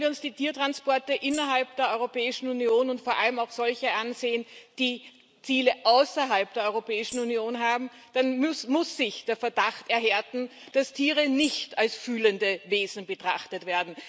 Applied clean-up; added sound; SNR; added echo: none; Tambourine; 18 dB; none.